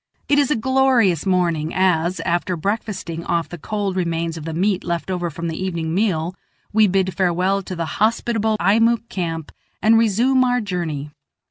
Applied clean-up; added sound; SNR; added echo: none; none; none; none.